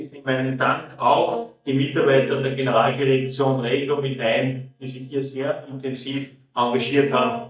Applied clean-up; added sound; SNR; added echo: neural mask model DeepFilterNet 3.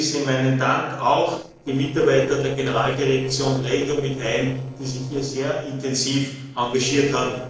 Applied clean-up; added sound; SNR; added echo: neural separator model SepFormer DNS4.